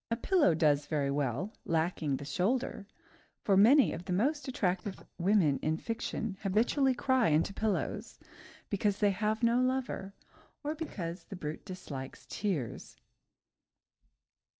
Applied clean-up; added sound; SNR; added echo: neural separator model SepFormer DNS4.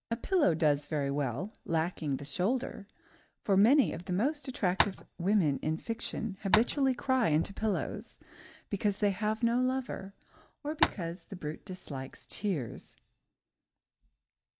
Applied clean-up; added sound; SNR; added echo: none; Tap; 1 dB; none.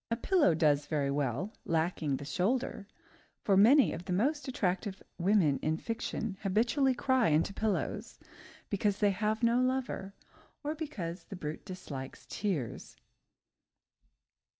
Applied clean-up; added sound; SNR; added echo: none; none; none; none.